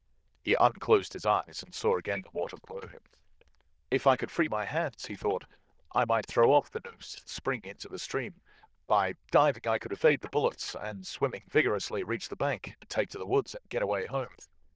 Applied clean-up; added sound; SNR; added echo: neural diffusion model UNIVERSE++.